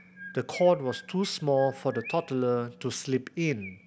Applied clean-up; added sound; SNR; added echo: none; Chirp, tweet; 19 dB; none.